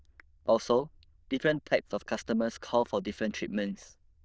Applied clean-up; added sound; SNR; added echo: neural diffusion model UNIVERSE++.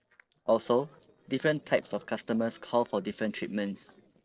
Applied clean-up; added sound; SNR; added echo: neural separator model SepFormer DNS4.